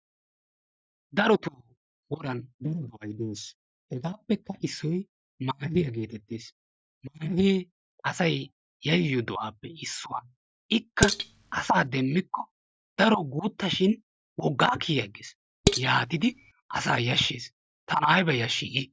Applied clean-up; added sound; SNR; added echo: neural mask model DeepFilterNet 3.